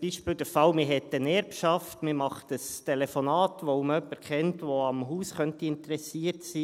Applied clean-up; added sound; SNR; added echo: none; none; none; none.